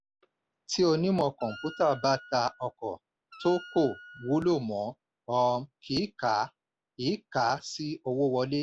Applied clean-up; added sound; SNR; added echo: none; Wind instrument, woodwind instrument; 19 dB; none.